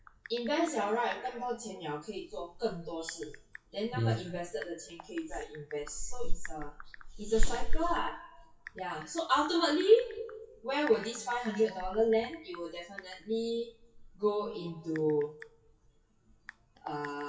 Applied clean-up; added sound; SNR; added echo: classical method WPE with log-MMSE.